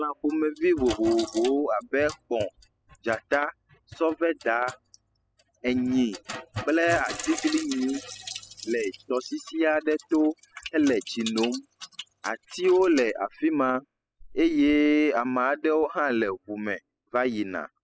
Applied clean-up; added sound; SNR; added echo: classical method spectral subtraction.